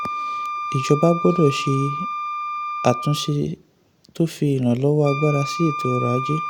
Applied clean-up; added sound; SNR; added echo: none; Wind instrument, woodwind instrument; 7 dB; none.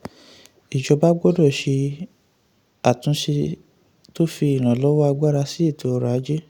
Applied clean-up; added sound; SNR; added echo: none; none; none; none.